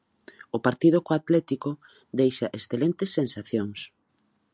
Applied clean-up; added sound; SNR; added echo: none; none; none; none.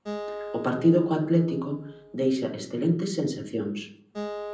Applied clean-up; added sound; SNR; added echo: none; Acoustic guitar; 12 dB; reverberation time 0.6 s.